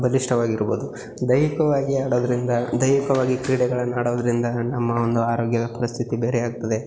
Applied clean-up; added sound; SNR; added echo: none; none; none; none.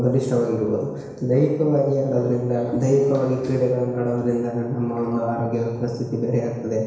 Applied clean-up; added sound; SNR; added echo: none; none; none; reverberation time 1.0 s.